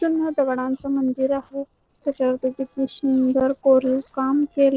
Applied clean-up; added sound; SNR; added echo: neural separator model SepFormer DNS4.